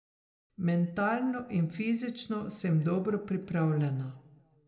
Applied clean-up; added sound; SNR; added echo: none; none; none; reverberation time 0.7 s.